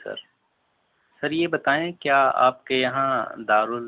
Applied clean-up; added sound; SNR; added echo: none; none; none; none.